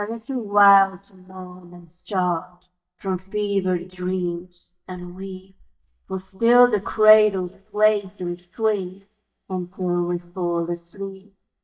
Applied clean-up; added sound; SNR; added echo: neural mask model DeepFilterNet 3.